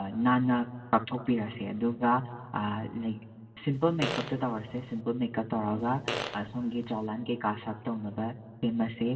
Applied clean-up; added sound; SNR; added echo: none; Fart; 9 dB; reverberation time 2.7 s.